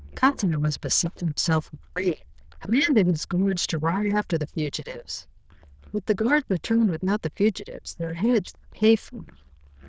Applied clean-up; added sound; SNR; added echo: neural diffusion model UNIVERSE++.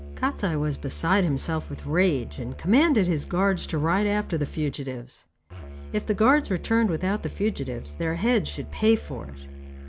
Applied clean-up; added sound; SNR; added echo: none; Musical instrument; 13 dB; none.